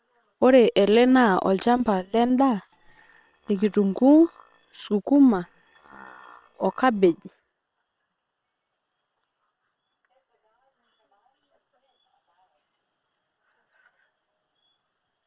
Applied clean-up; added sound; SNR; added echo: neural separator model SepFormer WHAM!.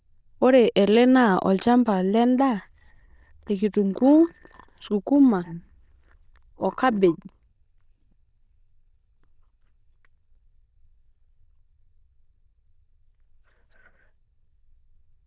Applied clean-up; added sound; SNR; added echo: neural diffusion model UNIVERSE++.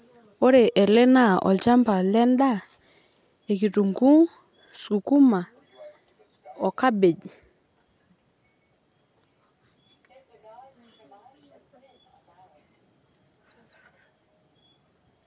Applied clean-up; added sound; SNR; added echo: none; none; none; none.